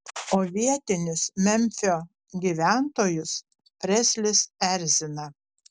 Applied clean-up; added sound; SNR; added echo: none; none; none; none.